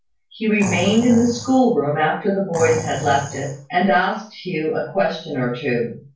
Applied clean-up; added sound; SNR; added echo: none; Animal; 10 dB; reverberation time 0.3 s.